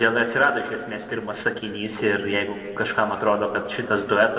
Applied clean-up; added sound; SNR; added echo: neural separator model SepFormer DNS4.